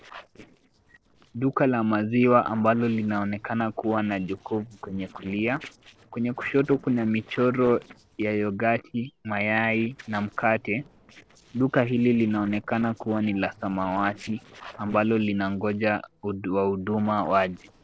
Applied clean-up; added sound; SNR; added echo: neural separator model SepFormer DNS4.